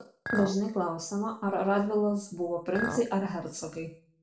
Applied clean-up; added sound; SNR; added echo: none; Chink, clink; 8 dB; reverberation time 0.4 s.